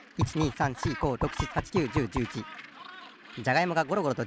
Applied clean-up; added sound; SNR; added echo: none; Gull, seagull; 16 dB; none.